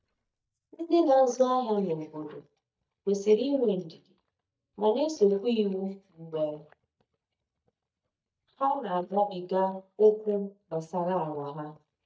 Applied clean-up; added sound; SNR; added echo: neural mask model DeepFilterNet 3.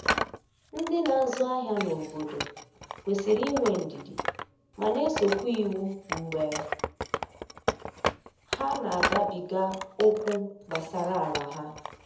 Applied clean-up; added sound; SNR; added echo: none; Wood; 5 dB; reverberation time 0.7 s.